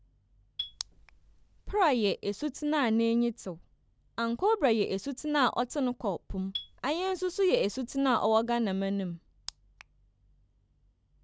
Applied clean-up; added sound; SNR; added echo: none; Marimba, xylophone; 16 dB; none.